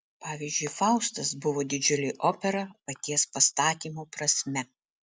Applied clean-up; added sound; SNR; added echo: none; none; none; none.